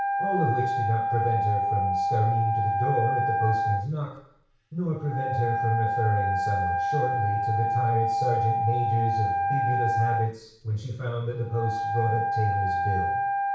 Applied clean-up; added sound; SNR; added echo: none; Wind instrument, woodwind instrument; -2 dB; reverberation time 0.6 s.